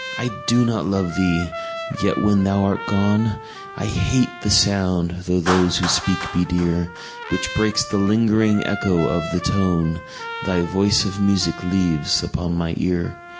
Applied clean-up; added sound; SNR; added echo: none; Clapping + Trumpet; 11 dB; none.